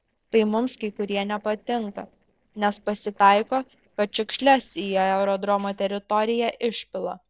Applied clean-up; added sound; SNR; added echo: neural separator model SepFormer DNS4.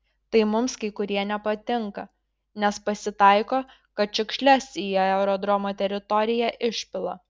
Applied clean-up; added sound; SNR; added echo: none; none; none; none.